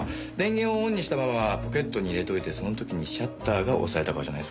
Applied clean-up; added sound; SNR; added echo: none; none; none; none.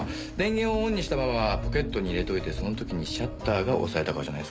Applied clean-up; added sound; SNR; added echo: none; Thunder / Wind; 8 dB; none.